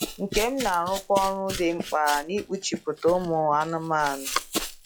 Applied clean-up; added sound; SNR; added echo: classical method log-MMSE.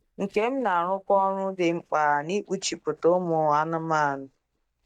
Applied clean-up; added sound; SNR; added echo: neural mask model DeepFilterNet 3.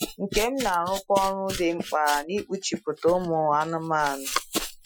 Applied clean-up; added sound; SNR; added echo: classical method Wiener filter.